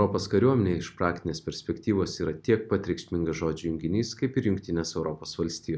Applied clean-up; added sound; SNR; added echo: none; none; none; none.